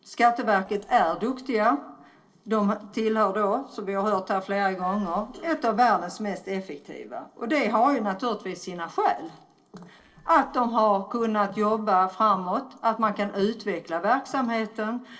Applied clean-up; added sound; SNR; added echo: neural separator model SepFormer DNS4.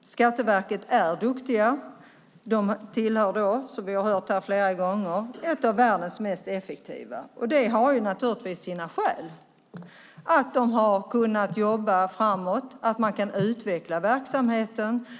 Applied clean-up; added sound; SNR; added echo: none; none; none; none.